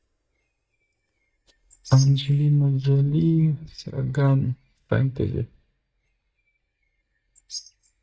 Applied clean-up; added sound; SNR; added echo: neural mask model DeepFilterNet 3.